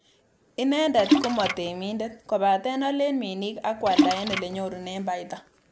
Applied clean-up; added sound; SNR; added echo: none; Splash, splatter; 0 dB; none.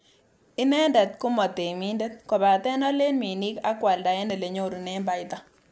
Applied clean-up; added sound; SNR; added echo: none; none; none; none.